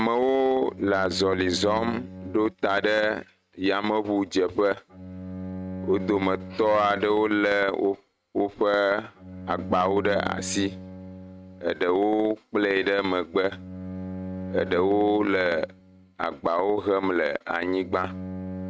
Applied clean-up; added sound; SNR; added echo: neural mask model RNNoise.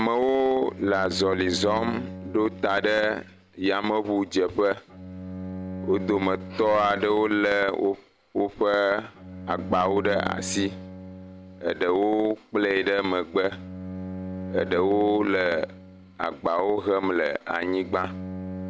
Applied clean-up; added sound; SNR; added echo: none; Bowed string instrument; 13 dB; none.